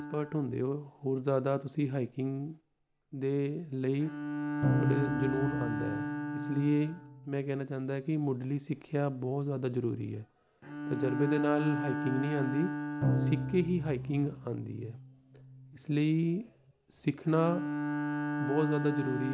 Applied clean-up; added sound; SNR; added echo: none; Bowed string instrument + Bowed string instrument; 3 dB; none.